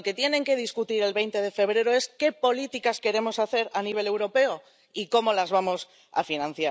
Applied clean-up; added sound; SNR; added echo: none; none; none; none.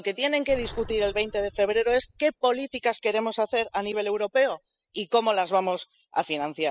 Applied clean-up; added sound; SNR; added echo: classical method spectral subtraction.